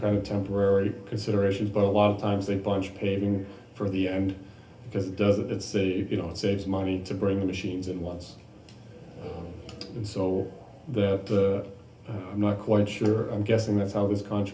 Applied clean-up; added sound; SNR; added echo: none; none; none; reverberation time 0.3 s.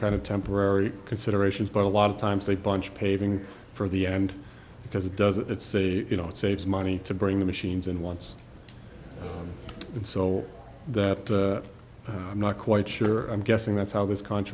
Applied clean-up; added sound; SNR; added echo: none; none; none; none.